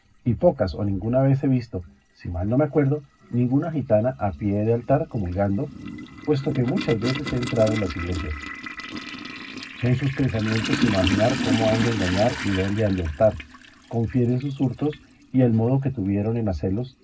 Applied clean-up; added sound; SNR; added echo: none; Toilet flush; 9 dB; reverberation time 0.4 s.